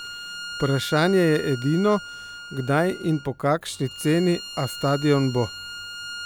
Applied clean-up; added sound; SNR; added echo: none; Bowed string instrument; 13 dB; none.